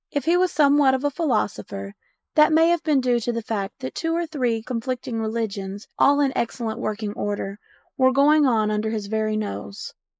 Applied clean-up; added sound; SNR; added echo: neural mask model Resemble Enhance denoiser.